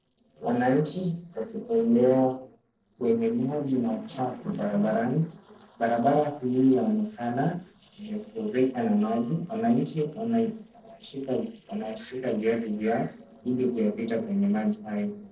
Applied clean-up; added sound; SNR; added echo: neural separator model SepFormer DNS4.